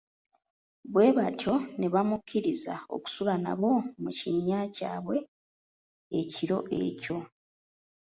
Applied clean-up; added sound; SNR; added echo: none; none; none; none.